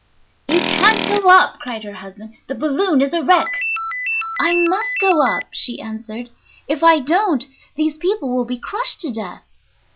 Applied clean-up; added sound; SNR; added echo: none; Tools + Ringtone; 4 dB; none.